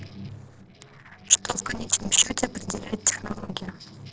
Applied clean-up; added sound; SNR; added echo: neural separator model SepFormer DNS4.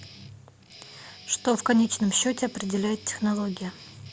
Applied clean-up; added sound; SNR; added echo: none; Guitar; 19 dB; none.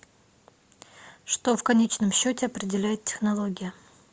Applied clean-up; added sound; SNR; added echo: none; none; none; none.